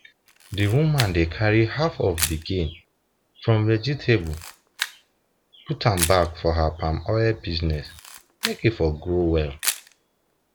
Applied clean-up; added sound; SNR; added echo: none; Camera; 12 dB; none.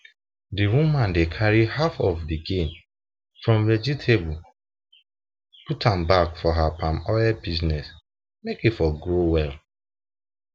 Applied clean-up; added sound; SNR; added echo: none; none; none; none.